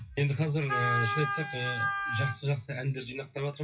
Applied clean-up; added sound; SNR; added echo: classical method WPE with log-MMSE.